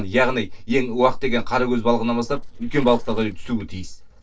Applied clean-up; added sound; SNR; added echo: neural separator model SepFormer DNS4.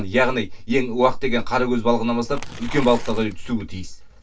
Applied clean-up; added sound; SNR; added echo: none; Tearing; 19 dB; reverberation time 0.1 s.